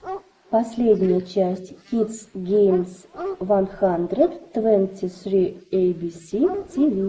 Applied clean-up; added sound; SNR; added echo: neural mask model Resemble Enhance denoiser.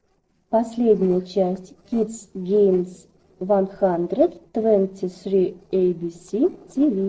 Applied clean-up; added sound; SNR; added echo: neural separator model SepFormer DNS4.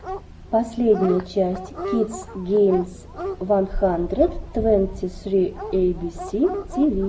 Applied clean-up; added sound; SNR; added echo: none; Dog; 13 dB; none.